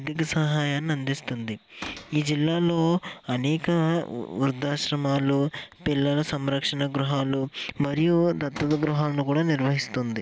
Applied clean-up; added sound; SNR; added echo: none; Cupboard open or close / Door; 16 dB; none.